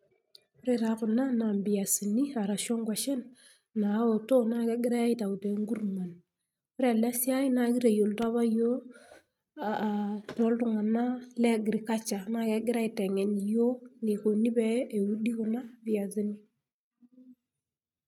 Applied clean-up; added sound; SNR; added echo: neural mask model RNNoise.